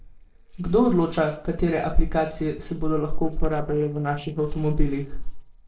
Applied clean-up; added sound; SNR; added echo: neural separator model SepFormer DNS4.